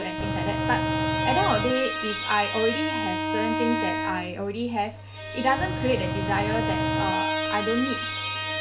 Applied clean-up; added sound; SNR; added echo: none; Engine / Truck / Car + Bowed string instrument; 0 dB; none.